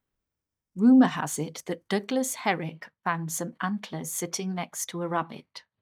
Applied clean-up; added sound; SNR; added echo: neural mask model DeepFilterNet 3.